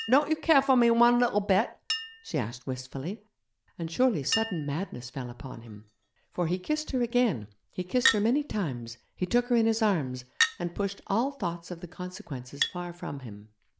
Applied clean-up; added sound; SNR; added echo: none; Chink, clink; 10 dB; none.